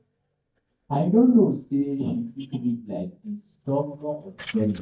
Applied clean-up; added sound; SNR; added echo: neural mask model DeepFilterNet 3.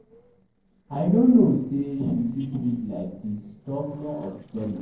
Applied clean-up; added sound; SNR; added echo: neural separator model SepFormer DNS4.